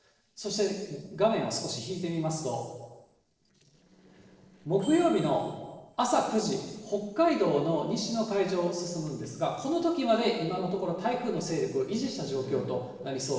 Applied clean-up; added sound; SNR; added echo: neural separator model SepFormer DNS4.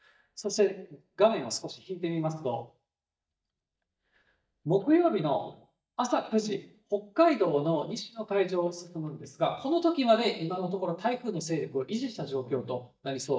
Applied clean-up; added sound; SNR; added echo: neural mask model DeepFilterNet 3.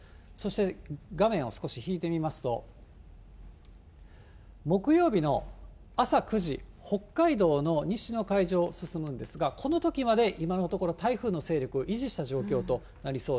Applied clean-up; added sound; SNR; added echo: none; none; none; none.